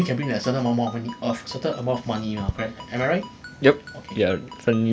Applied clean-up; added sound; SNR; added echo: none; Ringtone; 19 dB; none.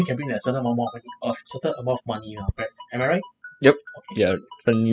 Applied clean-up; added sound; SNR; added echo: classical method spectral subtraction.